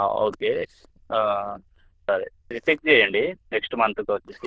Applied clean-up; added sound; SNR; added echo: neural diffusion model UNIVERSE++.